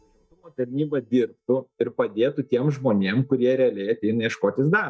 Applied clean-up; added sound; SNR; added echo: neural mask model DeepFilterNet 3.